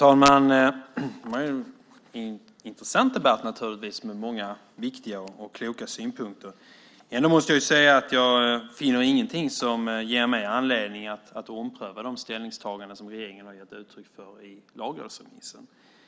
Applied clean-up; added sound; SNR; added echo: none; none; none; none.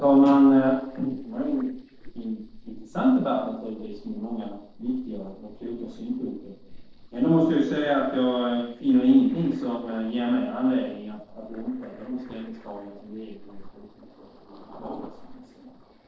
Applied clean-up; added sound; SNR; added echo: neural separator model SepFormer DNS4.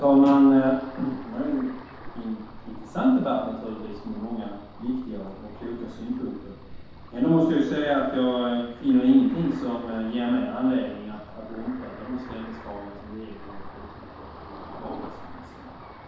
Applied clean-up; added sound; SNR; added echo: none; Ocean; 17 dB; reverberation time 0.8 s.